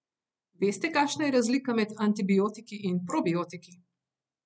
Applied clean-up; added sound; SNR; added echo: none; none; none; none.